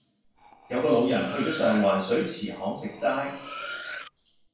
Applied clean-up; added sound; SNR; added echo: none; Cutlery, silverware; 13 dB; reverberation time 0.6 s.